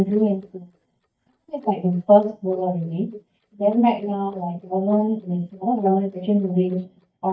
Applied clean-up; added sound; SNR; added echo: neural mask model DeepFilterNet 3.